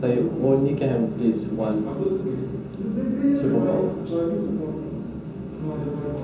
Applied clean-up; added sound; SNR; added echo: none; none; none; reverberation time 0.6 s.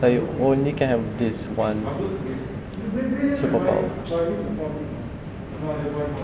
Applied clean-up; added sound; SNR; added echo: none; none; none; none.